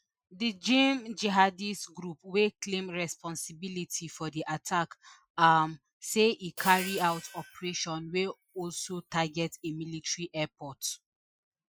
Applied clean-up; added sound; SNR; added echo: classical method Wiener filter.